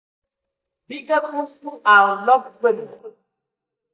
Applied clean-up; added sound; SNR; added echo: neural mask model DeepFilterNet 3.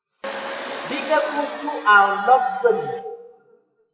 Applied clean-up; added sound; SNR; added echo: classical method WPE with log-MMSE.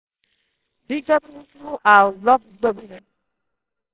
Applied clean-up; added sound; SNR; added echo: neural separator model SepFormer WHAMR!.